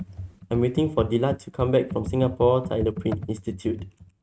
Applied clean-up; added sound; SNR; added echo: neural mask model RNNoise.